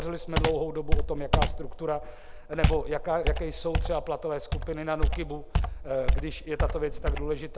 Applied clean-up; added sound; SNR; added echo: none; Computer keyboard; -4 dB; none.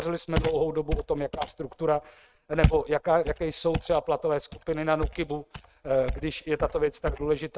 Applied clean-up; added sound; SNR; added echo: neural mask model RNNoise.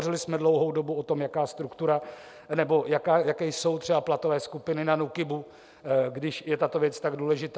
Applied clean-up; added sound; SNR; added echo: none; none; none; none.